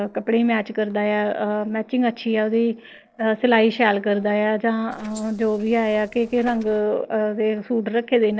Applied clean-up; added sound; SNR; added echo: neural separator model SepFormer DNS4.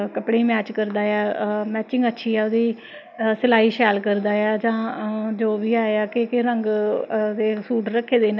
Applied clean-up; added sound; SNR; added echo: none; none; none; none.